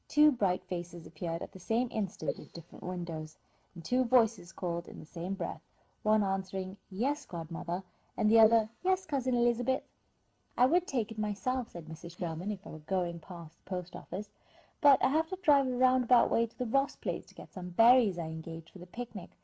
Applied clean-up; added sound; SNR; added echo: neural mask model Resemble Enhance denoiser.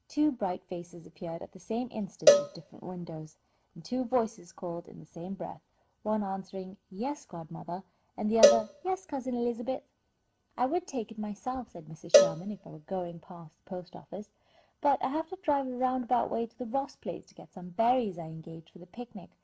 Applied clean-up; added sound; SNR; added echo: none; Cowbell; -4 dB; none.